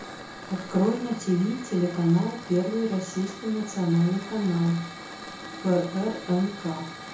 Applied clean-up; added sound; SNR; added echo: none; Hiss / Fire; 14 dB; reverberation time 0.6 s.